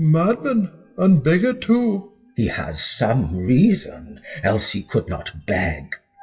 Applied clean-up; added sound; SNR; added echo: classical method WPE with log-MMSE.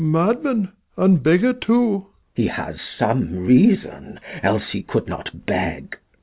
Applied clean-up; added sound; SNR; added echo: none; none; none; none.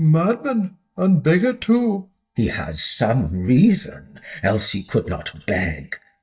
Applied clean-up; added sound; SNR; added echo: neural mask model DeepFilterNet 3.